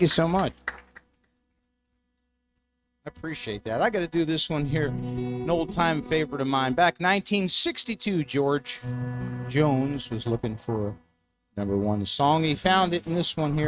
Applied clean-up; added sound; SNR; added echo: neural mask model RNNoise.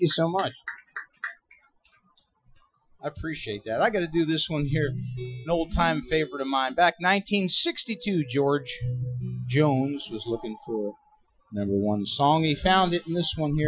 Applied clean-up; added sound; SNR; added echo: classical method Wiener filter.